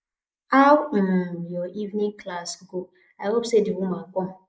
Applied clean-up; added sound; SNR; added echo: neural mask model Resemble Enhance denoiser.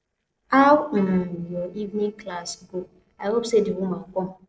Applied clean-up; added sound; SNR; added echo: neural separator model SepFormer DNS4.